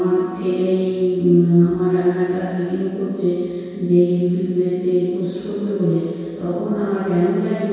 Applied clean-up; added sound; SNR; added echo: none; none; none; reverberation time 2.0 s.